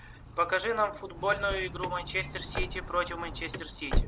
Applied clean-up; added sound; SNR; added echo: none; Car; 3 dB; none.